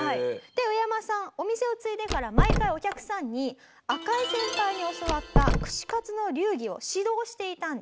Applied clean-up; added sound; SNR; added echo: none; Door; -3 dB; none.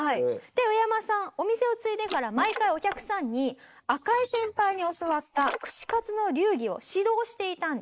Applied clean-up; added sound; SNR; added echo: neural mask model Resemble Enhance denoiser.